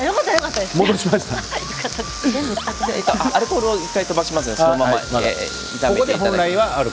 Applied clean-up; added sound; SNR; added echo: none; none; none; none.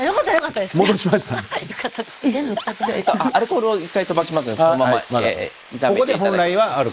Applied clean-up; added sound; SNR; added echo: neural mask model Resemble Enhance denoiser.